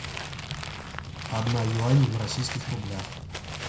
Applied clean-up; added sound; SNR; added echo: none; Crumpling, crinkling; 10 dB; reverberation time 0.5 s.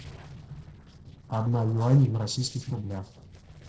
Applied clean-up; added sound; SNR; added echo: neural separator model SepFormer DNS4.